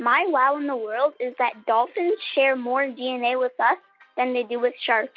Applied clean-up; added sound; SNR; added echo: none; none; none; none.